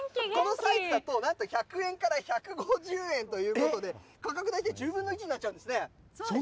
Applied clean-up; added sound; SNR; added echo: none; none; none; none.